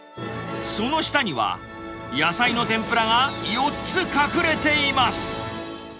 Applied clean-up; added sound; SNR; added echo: none; none; none; none.